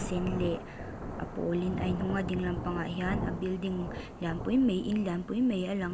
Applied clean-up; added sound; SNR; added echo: none; Thunder / Rain; 6 dB; reverberation time 0.3 s.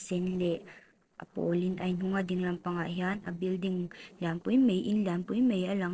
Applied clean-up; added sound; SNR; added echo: neural separator model SepFormer DNS4.